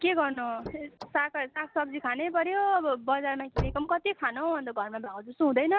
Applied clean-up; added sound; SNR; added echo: none; Slam / Car; 11 dB; none.